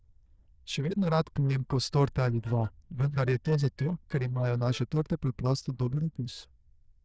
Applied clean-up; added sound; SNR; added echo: neural diffusion model UNIVERSE++.